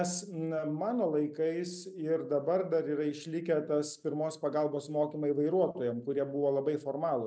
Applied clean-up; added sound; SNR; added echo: none; none; none; none.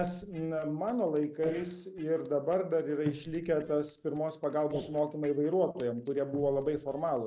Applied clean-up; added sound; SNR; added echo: neural mask model Resemble Enhance denoiser.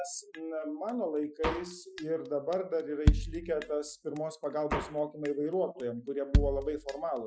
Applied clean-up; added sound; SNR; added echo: classical method Wiener filter.